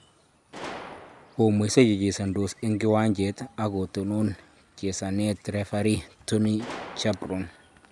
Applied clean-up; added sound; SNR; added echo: none; Gunshot, gunfire; 20 dB; none.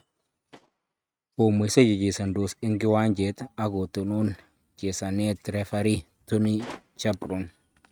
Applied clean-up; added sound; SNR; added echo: neural mask model RNNoise.